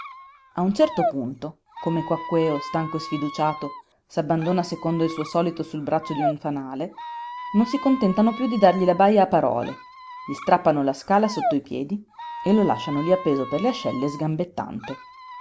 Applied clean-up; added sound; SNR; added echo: none; Squeak; 11 dB; none.